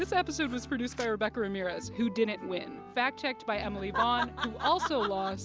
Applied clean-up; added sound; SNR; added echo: none; none; none; none.